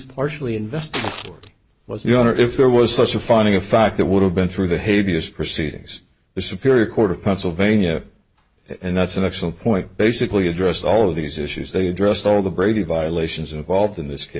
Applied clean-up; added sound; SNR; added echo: none; Shatter; 10 dB; none.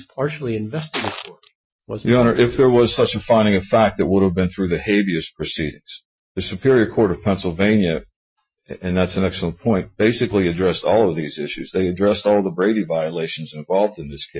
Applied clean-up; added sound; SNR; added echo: classical method Wiener filter.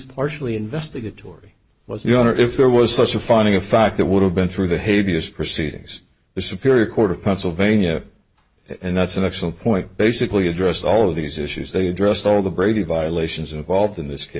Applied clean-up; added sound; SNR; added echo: none; none; none; none.